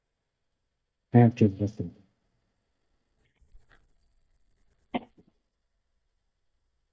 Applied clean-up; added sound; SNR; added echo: neural mask model DeepFilterNet 3.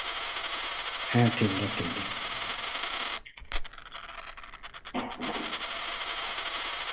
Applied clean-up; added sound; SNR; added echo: none; Coin (dropping); -3 dB; reverberation time 2.6 s.